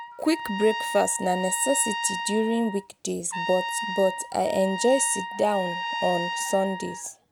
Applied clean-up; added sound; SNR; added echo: none; Trumpet; 6 dB; none.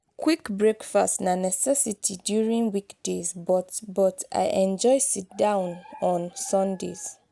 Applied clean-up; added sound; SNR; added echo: none; none; none; none.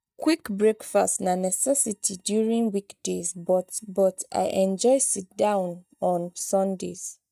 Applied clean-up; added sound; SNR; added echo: neural mask model DeepFilterNet 3.